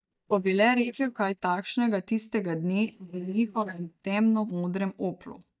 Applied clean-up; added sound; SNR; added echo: neural mask model DeepFilterNet 3.